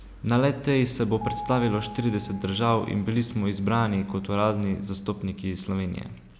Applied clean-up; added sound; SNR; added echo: none; Piano; 16 dB; none.